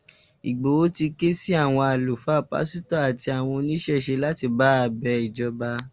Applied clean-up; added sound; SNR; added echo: none; none; none; none.